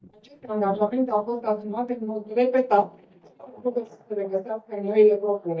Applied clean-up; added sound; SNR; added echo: neural mask model DeepFilterNet 3.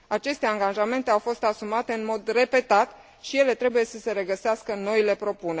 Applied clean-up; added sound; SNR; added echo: none; none; none; none.